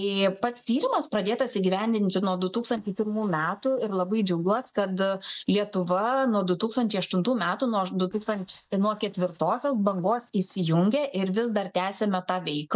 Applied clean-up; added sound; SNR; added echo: neural mask model DeepFilterNet 3.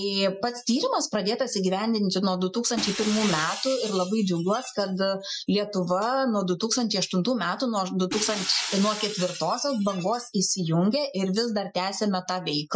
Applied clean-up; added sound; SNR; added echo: classical method Wiener filter.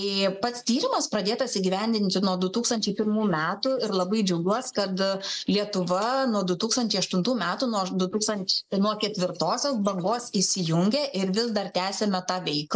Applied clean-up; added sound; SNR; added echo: neural mask model Resemble Enhance denoiser.